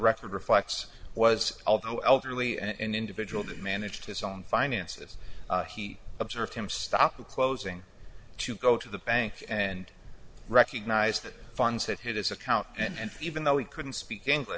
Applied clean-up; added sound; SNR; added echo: none; none; none; none.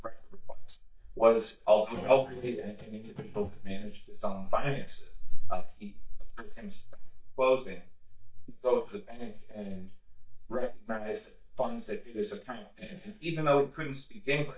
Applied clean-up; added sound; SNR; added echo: neural mask model DeepFilterNet 3.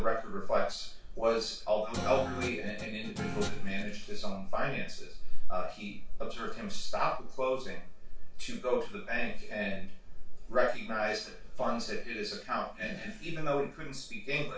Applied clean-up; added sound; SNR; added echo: none; Guitar; 11 dB; reverberation time 0.3 s.